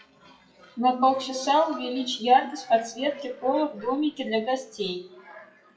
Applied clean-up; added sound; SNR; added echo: classical method WPE with log-MMSE.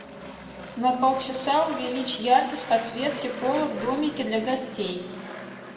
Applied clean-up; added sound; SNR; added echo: none; Aircraft; 13 dB; reverberation time 1.2 s.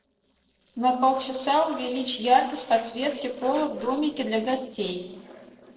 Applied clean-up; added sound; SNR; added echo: neural separator model SepFormer DNS4.